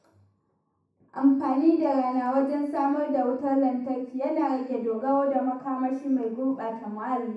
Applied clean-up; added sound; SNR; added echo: none; none; none; reverberation time 0.7 s.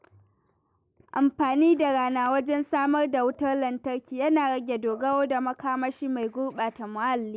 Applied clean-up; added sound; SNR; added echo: none; none; none; none.